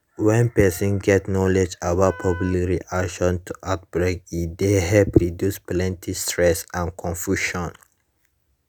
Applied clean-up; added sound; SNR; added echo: none; Wind instrument, woodwind instrument; 19 dB; none.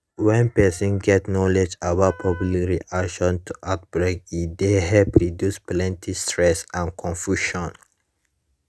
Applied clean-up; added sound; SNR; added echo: neural mask model RNNoise.